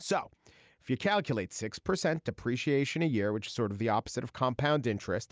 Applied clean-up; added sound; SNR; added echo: none; none; none; none.